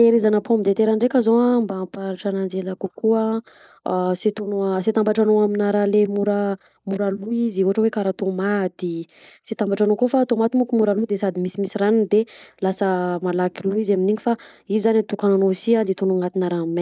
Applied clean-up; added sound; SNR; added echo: neural mask model Resemble Enhance denoiser.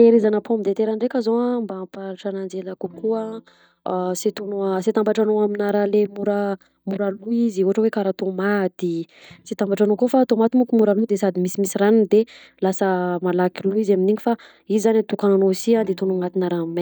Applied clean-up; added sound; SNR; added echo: neural mask model DeepFilterNet 3.